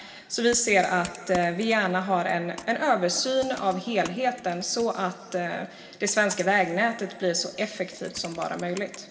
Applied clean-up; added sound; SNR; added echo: none; Computer keyboard; 19 dB; reverberation time 2.0 s.